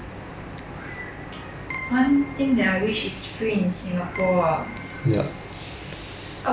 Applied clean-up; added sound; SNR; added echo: none; Keyboard (musical); 15 dB; none.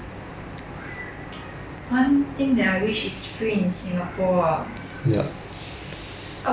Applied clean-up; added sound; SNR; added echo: none; none; none; none.